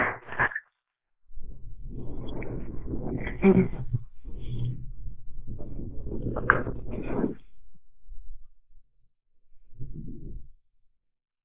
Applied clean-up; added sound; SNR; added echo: neural mask model Resemble Enhance denoiser.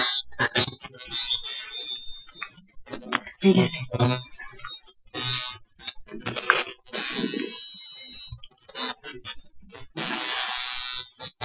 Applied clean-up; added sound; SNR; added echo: classical method Wiener filter.